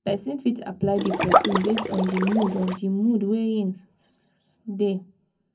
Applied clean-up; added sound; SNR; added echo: none; Liquid; -1 dB; reverberation time 0.3 s.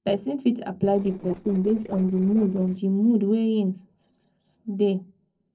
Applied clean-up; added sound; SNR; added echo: neural separator model SepFormer DNS4.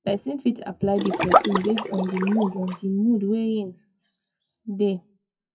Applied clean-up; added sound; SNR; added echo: classical method WPE with log-MMSE.